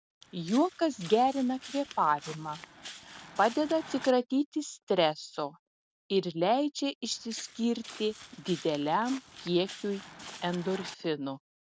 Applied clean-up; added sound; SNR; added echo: none; Walk, footsteps; 16 dB; none.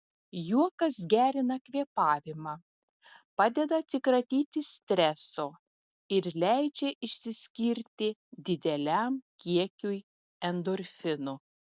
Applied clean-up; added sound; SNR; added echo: none; none; none; none.